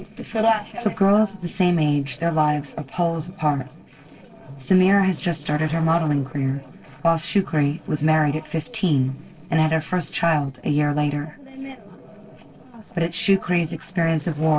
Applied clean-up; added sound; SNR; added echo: neural separator model SepFormer DNS4.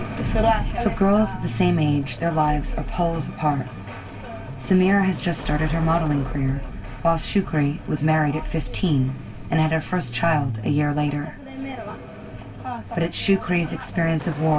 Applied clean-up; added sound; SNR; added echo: none; Truck; 13 dB; reverberation time 0.2 s.